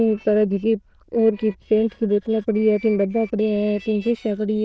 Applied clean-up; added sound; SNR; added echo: neural diffusion model UNIVERSE++.